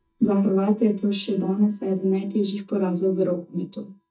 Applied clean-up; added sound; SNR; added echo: neural mask model DeepFilterNet 3.